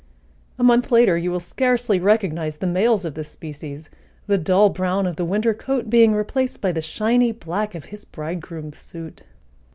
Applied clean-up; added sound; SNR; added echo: none; none; none; none.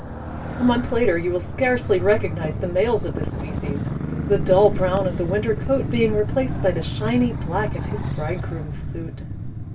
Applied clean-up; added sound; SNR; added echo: none; Motorcycle; 5 dB; reverberation time 0.1 s.